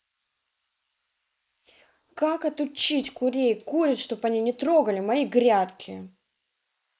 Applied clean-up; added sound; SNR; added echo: neural mask model Resemble Enhance denoiser.